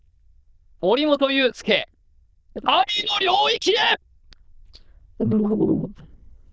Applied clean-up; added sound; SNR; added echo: neural diffusion model UNIVERSE++.